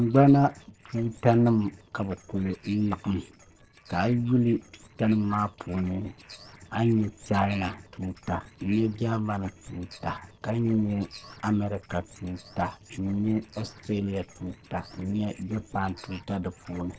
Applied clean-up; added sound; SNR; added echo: neural separator model SepFormer DNS4.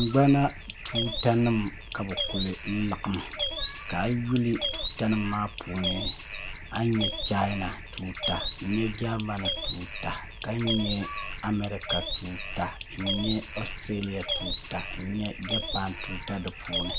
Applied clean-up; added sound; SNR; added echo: none; Bird; 1 dB; none.